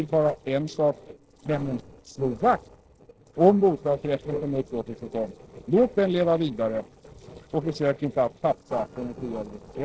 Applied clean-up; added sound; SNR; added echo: neural separator model SepFormer DNS4.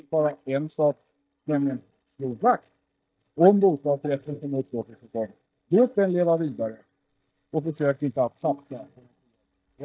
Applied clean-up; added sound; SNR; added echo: neural mask model DeepFilterNet 3.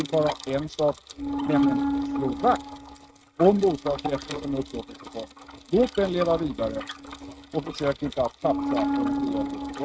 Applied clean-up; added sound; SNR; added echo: neural mask model RNNoise.